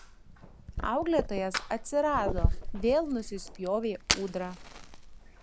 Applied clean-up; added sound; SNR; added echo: none; Fire; 2 dB; none.